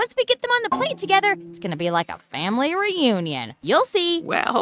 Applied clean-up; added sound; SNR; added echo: neural mask model RNNoise.